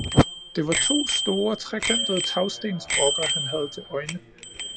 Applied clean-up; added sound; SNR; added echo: none; Bicycle bell; -1 dB; none.